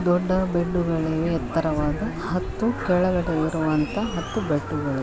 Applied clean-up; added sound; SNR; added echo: none; none; none; none.